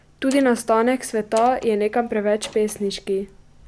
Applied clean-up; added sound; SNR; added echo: none; Door; 18 dB; none.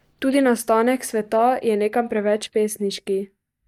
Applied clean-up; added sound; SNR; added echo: neural mask model DeepFilterNet 3.